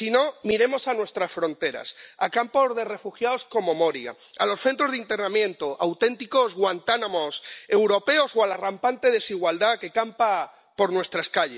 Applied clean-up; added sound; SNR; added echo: none; none; none; none.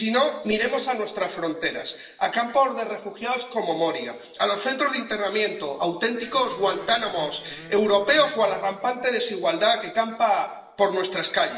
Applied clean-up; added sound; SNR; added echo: neural separator model SepFormer DNS4.